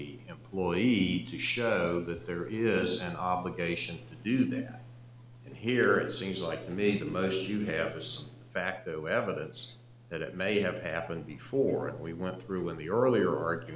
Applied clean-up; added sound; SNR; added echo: none; none; none; none.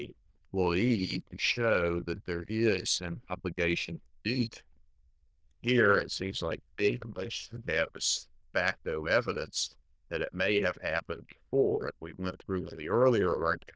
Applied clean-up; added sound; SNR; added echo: neural diffusion model UNIVERSE++.